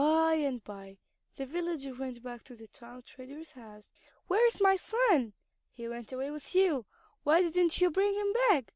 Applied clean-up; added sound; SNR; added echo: none; none; none; none.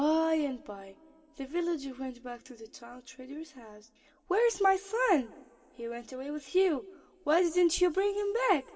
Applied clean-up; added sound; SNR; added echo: none; none; none; reverberation time 1.9 s.